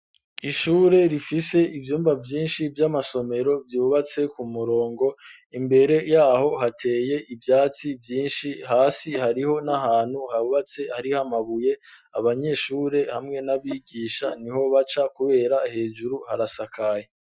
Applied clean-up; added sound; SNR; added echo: classical method Wiener filter.